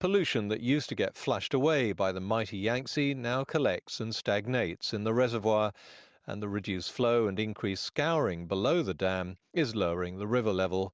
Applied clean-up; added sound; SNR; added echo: none; none; none; none.